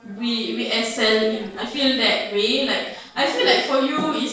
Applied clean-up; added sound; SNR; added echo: neural separator model SepFormer DNS4.